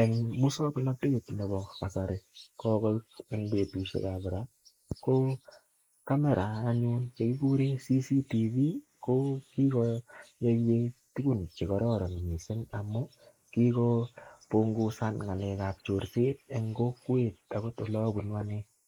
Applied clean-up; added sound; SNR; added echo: neural mask model Resemble Enhance denoiser.